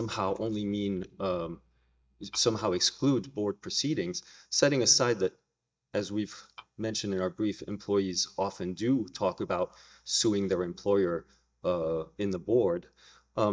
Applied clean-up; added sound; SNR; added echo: neural mask model DeepFilterNet 3.